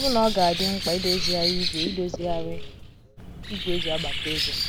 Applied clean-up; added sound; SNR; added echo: none; Bird; 1 dB; none.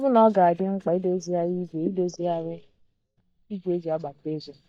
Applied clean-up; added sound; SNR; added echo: neural mask model DeepFilterNet 3.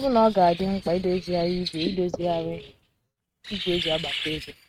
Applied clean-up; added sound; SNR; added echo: neural mask model RNNoise.